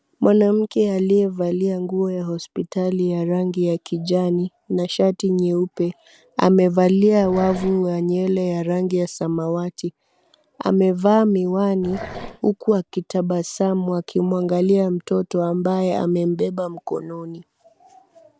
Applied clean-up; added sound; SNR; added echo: none; Growling; 15 dB; none.